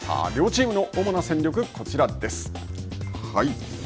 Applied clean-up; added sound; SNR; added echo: none; none; none; none.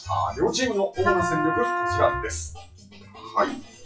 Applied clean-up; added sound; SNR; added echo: classical method WPE with log-MMSE.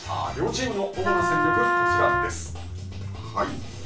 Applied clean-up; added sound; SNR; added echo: none; Wind instrument, woodwind instrument; -5 dB; reverberation time 0.3 s.